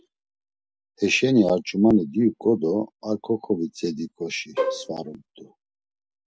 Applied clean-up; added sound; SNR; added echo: none; Bowed string instrument; 4 dB; none.